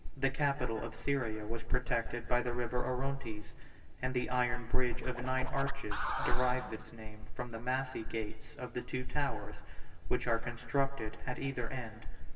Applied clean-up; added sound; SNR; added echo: none; Scratching (performance technique); 11 dB; reverberation time 1.3 s.